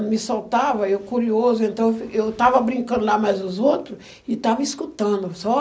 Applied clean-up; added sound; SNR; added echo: none; none; none; none.